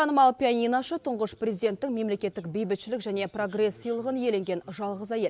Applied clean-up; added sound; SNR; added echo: none; none; none; none.